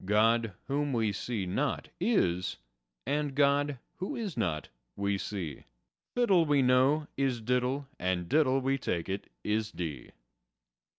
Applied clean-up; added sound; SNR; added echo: none; none; none; none.